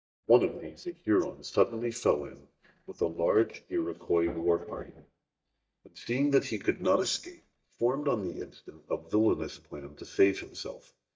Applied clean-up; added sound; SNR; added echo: neural mask model DeepFilterNet 3.